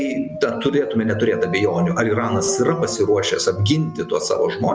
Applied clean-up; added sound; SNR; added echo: none; Dog; 12 dB; none.